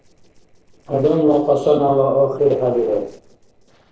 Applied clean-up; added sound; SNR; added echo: neural separator model SepFormer DNS4.